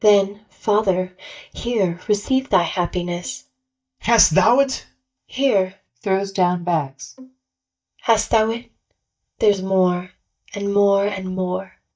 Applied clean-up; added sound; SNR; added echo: neural mask model DeepFilterNet 3.